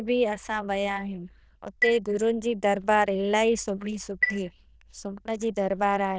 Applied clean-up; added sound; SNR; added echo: neural diffusion model UNIVERSE++.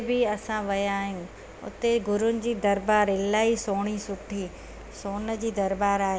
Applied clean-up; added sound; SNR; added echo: none; none; none; none.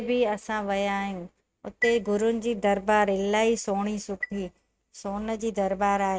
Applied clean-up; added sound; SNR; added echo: neural mask model RNNoise.